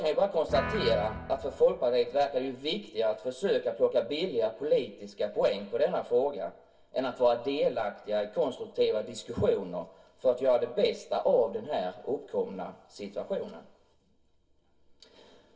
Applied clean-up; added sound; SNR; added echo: none; Guitar; 9 dB; reverberation time 0.2 s.